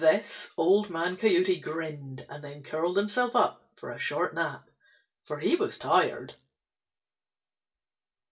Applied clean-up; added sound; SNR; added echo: none; none; none; reverberation time 0.2 s.